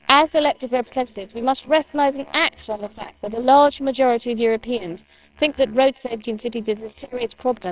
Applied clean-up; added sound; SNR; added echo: neural separator model SepFormer WHAMR!.